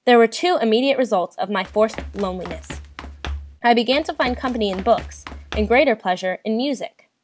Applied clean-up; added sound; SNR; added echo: none; Run; 13 dB; none.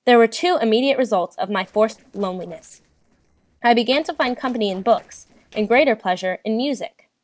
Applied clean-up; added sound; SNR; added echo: neural separator model SepFormer DNS4.